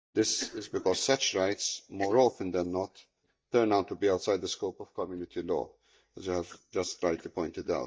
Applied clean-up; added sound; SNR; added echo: neural mask model DeepFilterNet 3.